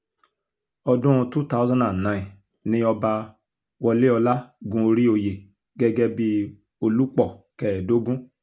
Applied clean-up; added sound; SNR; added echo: none; none; none; none.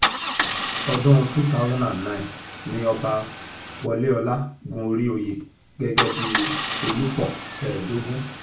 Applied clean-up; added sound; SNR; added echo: none; Idling / Engine starting / Car; 3 dB; reverberation time 0.3 s.